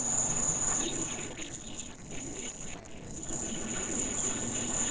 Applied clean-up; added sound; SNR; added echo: neural separator model SepFormer DNS4.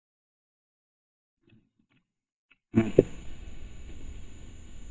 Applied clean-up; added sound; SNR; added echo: neural mask model DeepFilterNet 3.